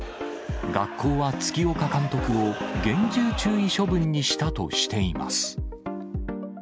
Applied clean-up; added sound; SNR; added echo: none; none; none; none.